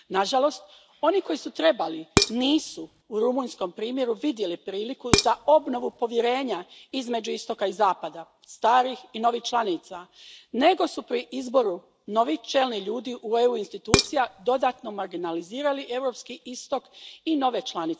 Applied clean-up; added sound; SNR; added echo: none; Dishes, pots, and pans; 0 dB; none.